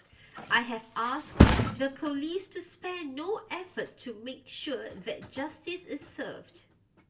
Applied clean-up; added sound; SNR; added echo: none; Thump, thud; -4 dB; reverberation time 0.2 s.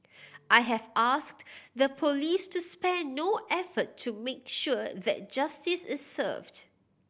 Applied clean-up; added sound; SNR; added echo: none; none; none; none.